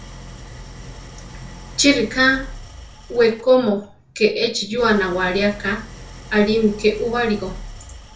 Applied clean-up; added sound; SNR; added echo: none; Idling; 16 dB; reverberation time 0.3 s.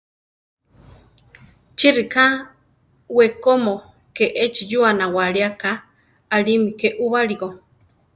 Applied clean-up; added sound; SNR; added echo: none; none; none; none.